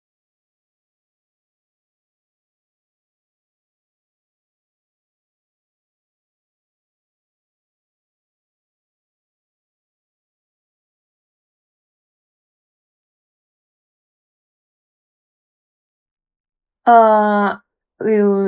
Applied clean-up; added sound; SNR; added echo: neural mask model Resemble Enhance denoiser.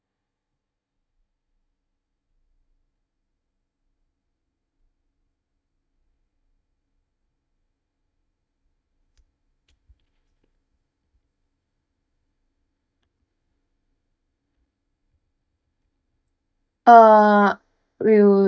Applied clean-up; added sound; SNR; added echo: neural mask model DeepFilterNet 3.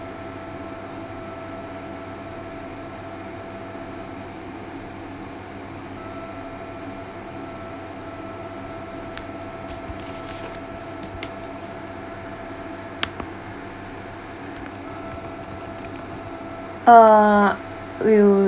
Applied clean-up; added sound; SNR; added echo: none; Trumpet; 18 dB; none.